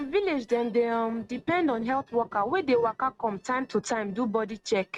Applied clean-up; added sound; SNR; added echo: neural mask model RNNoise.